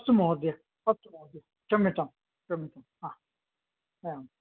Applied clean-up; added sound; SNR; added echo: none; none; none; none.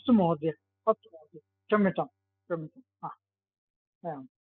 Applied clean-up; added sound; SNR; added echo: classical method spectral subtraction.